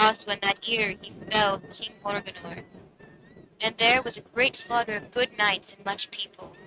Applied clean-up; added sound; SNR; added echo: neural mask model RNNoise.